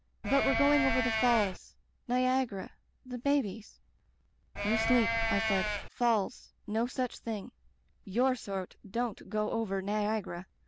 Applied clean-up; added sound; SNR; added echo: none; Livestock, farm animals, working animals; -1 dB; none.